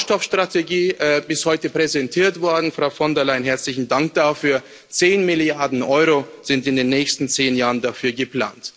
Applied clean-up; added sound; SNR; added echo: none; none; none; none.